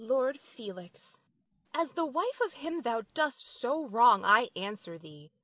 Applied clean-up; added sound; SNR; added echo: none; none; none; none.